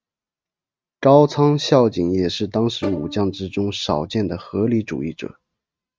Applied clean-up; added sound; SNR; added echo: neural mask model RNNoise.